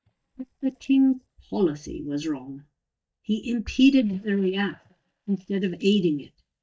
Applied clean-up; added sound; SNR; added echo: neural mask model DeepFilterNet 3.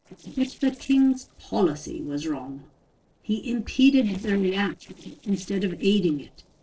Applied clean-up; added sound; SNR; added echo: neural separator model SepFormer DNS4.